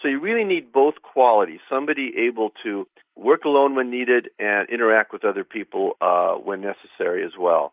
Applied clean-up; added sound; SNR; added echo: neural mask model Resemble Enhance denoiser.